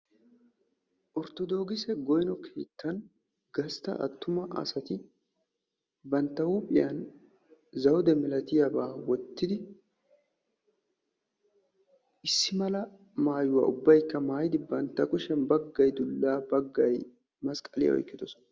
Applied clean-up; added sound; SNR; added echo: none; none; none; none.